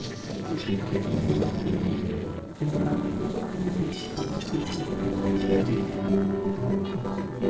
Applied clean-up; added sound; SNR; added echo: neural separator model SepFormer DNS4.